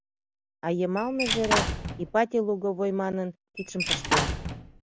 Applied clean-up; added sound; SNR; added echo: none; Squeak / Slam / Wood; -1 dB; none.